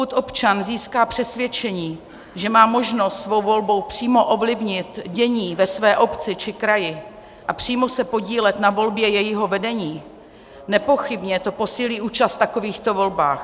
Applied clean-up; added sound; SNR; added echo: none; none; none; none.